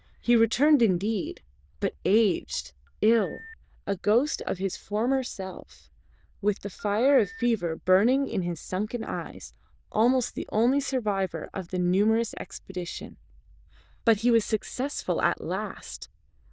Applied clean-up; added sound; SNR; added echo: neural diffusion model UNIVERSE++.